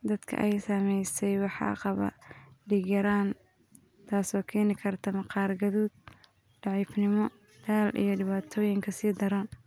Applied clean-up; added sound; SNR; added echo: none; none; none; none.